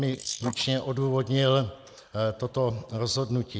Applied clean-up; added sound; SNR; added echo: neural mask model Resemble Enhance denoiser.